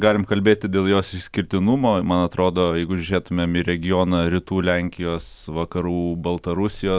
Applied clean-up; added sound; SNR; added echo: none; none; none; none.